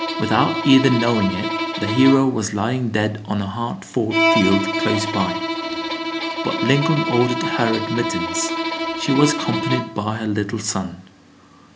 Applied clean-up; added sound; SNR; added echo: none; Bowed string instrument; 4 dB; none.